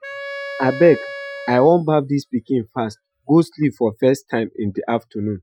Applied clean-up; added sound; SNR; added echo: classical method Wiener filter.